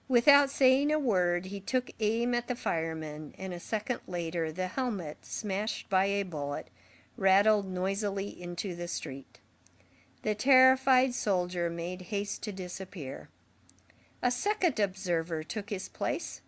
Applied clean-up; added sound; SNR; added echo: none; none; none; none.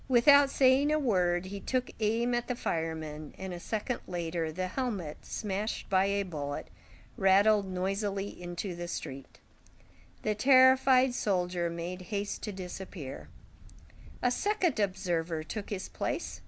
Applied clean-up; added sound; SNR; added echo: none; Livestock, farm animals, working animals; 19 dB; none.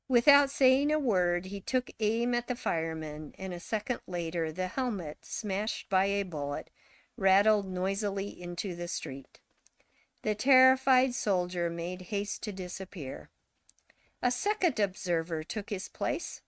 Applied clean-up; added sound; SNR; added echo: neural mask model RNNoise.